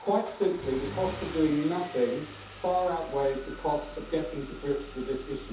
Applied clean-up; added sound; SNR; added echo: none; Engine starting / Car; 13 dB; reverberation time 0.5 s.